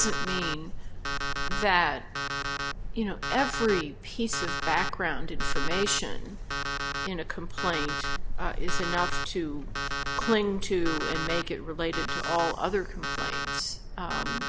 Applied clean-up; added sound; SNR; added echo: none; Alarm; 5 dB; none.